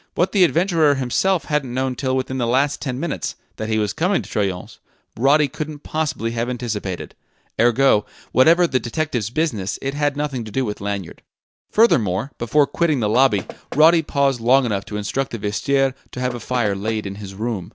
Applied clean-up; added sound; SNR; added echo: none; Knock; 15 dB; none.